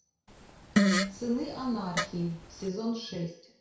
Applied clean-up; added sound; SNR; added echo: none; Fart; -4 dB; reverberation time 0.5 s.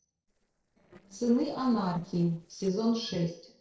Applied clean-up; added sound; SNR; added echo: neural separator model SepFormer DNS4.